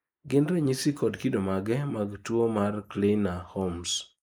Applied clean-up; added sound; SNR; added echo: neural mask model Resemble Enhance denoiser.